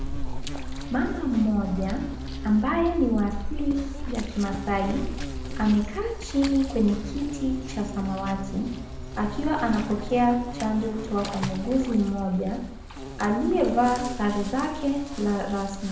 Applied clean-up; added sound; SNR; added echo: none; Insect; 7 dB; reverberation time 0.7 s.